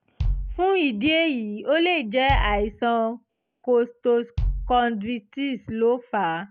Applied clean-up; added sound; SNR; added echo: none; Bass drum; 8 dB; none.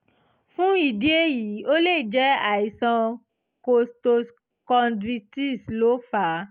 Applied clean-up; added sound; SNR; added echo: none; none; none; none.